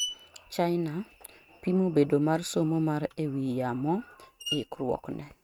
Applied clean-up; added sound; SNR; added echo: neural mask model RNNoise.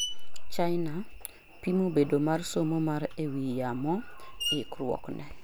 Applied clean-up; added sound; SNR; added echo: none; Screech; 13 dB; none.